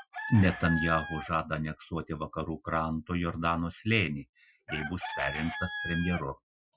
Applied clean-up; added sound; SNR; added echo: classical method Wiener filter.